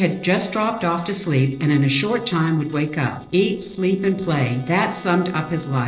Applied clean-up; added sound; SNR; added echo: neural separator model SepFormer DNS4.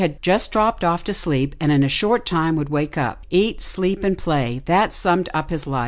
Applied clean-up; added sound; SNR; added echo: none; none; none; none.